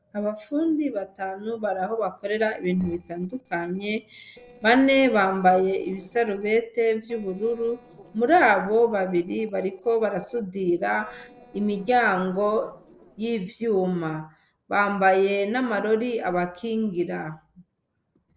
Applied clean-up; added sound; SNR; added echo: neural separator model SepFormer DNS4.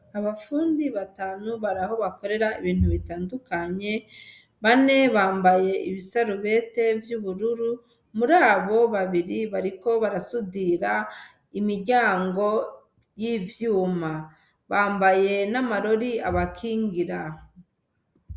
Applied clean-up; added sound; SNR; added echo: none; none; none; none.